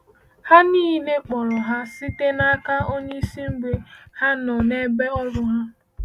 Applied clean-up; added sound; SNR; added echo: none; none; none; none.